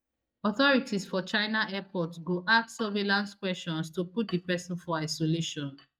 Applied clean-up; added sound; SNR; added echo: neural mask model DeepFilterNet 3.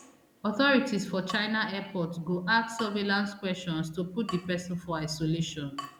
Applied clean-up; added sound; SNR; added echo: none; Drip / Water tap, faucet; 18 dB; none.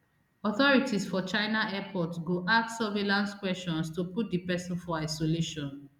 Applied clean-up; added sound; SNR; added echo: none; none; none; none.